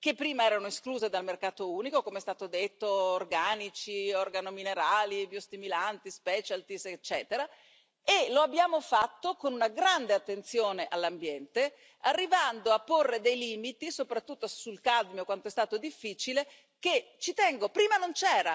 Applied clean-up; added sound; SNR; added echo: none; none; none; none.